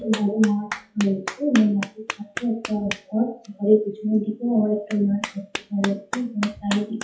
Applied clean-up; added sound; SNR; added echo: classical method WPE with log-MMSE.